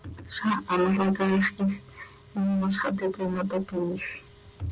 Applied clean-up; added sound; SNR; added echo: none; none; none; none.